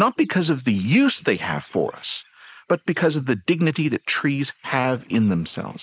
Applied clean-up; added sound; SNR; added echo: neural mask model Resemble Enhance denoiser.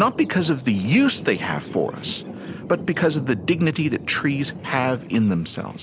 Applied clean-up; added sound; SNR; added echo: none; Thunder; 13 dB; none.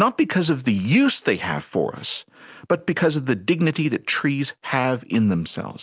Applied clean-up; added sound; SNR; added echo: none; none; none; none.